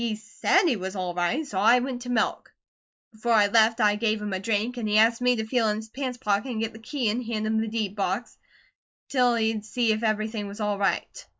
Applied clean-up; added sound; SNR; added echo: neural mask model Resemble Enhance denoiser.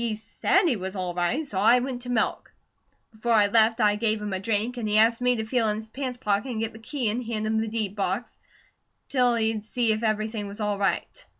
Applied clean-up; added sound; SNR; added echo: none; none; none; none.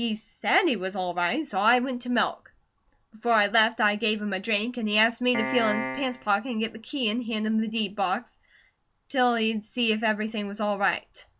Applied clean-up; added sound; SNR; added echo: none; Piano; 5 dB; none.